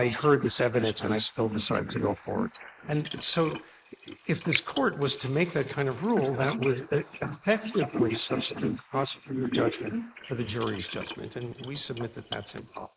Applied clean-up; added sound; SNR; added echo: neural mask model Resemble Enhance denoiser.